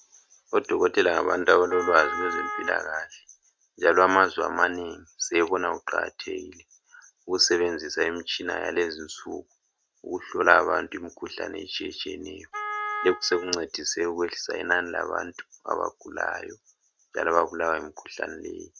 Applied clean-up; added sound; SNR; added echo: neural mask model RNNoise.